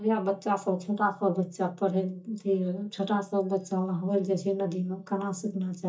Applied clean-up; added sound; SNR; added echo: neural mask model DeepFilterNet 3.